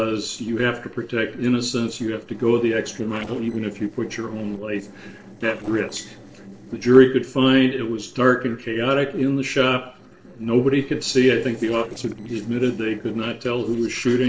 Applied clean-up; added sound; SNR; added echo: neural separator model SepFormer DNS4.